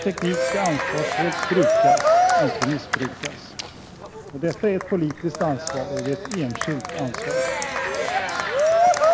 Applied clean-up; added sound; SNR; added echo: none; Cheering; -5 dB; none.